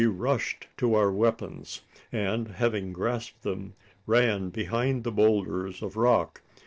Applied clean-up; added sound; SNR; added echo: neural separator model SepFormer DNS4.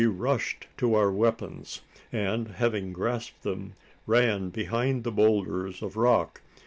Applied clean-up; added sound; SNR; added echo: none; none; none; none.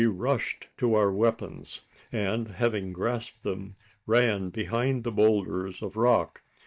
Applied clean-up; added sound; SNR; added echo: neural mask model DeepFilterNet 3.